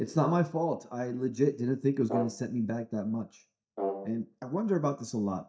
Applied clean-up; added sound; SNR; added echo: neural mask model DeepFilterNet 3.